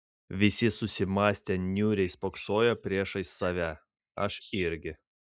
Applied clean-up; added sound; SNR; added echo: neural mask model DeepFilterNet 3.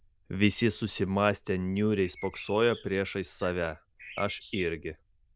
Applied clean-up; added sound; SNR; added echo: neural diffusion model UNIVERSE++.